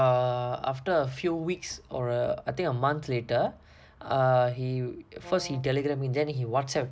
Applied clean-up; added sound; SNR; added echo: none; Brass instrument; 18 dB; none.